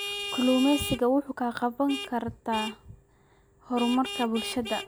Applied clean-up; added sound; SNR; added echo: none; Vehicle horn, car horn, honking; 10 dB; none.